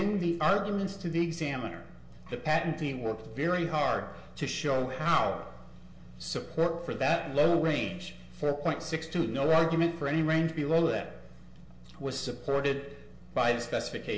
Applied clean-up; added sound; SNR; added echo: none; none; none; reverberation time 0.2 s.